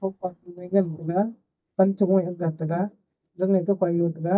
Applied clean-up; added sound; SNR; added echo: neural mask model DeepFilterNet 3.